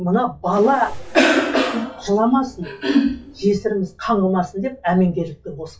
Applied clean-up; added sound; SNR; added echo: classical method WPE with log-MMSE.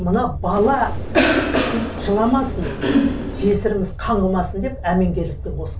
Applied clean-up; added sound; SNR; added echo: none; Cough; 1 dB; reverberation time 0.2 s.